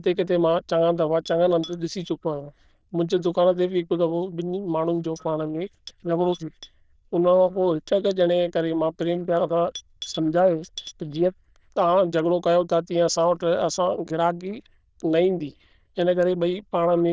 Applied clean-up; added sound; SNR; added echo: neural diffusion model UNIVERSE++.